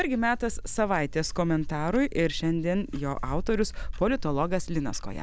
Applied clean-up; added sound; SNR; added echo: none; Clock; 5 dB; none.